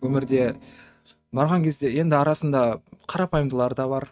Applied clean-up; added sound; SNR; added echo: neural mask model RNNoise.